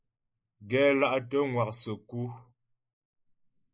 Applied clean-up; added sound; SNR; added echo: neural mask model Resemble Enhance denoiser.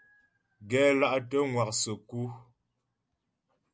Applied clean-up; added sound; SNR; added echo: none; none; none; none.